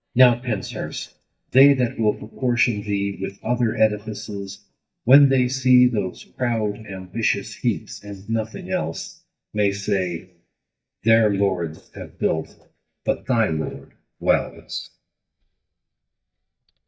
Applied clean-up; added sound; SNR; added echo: neural mask model DeepFilterNet 3.